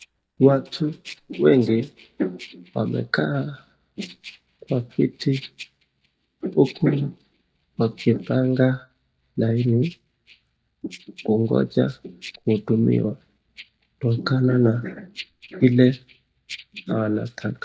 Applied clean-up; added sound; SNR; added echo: neural mask model DeepFilterNet 3.